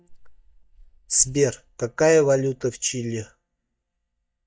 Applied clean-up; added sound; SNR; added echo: neural mask model DeepFilterNet 3.